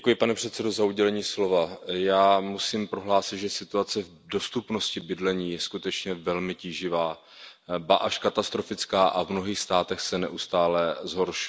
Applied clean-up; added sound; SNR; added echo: none; none; none; none.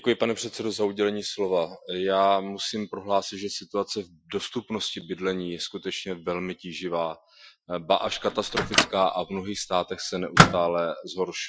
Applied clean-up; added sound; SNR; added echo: classical method Wiener filter.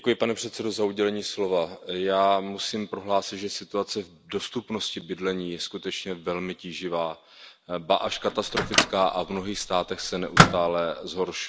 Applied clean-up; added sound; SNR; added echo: none; Microwave oven; -1 dB; none.